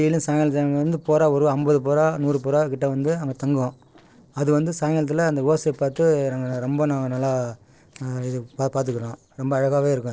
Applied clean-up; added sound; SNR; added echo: neural separator model SepFormer DNS4.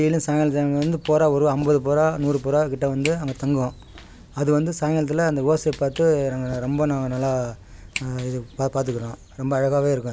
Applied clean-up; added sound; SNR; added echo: none; Walk, footsteps; 19 dB; none.